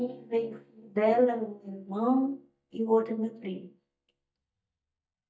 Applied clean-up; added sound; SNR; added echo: neural mask model DeepFilterNet 3.